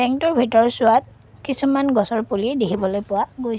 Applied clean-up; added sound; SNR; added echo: none; none; none; none.